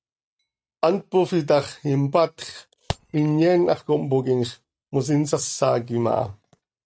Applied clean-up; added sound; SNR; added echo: neural mask model RNNoise.